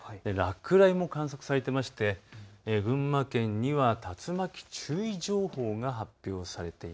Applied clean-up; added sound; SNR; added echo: none; none; none; none.